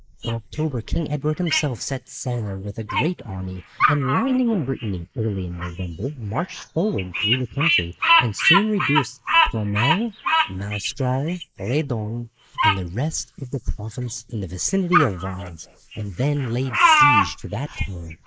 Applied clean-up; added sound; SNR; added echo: neural mask model Resemble Enhance denoiser.